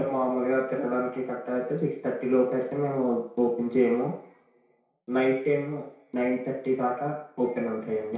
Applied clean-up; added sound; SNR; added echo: none; none; none; reverberation time 0.6 s.